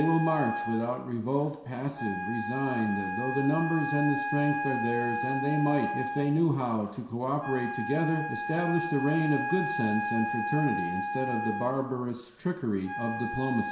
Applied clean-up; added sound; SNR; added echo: none; Wind instrument, woodwind instrument; 5 dB; reverberation time 0.7 s.